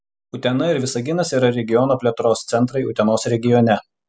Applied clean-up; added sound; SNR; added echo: none; none; none; none.